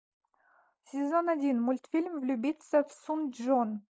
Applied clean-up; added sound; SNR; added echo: neural mask model Resemble Enhance denoiser.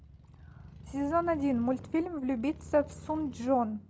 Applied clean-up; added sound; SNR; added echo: none; Motorcycle; 16 dB; none.